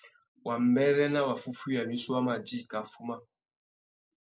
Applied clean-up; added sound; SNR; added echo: none; none; none; none.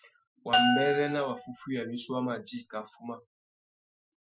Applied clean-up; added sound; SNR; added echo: classical method Wiener filter.